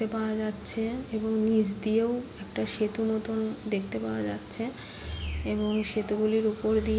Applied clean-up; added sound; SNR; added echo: none; none; none; none.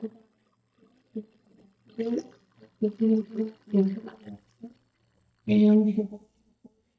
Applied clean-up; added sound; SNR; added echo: neural mask model DeepFilterNet 3.